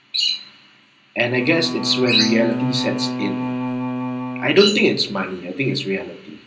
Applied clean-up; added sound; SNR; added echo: none; Bowed string instrument; 5 dB; reverberation time 0.5 s.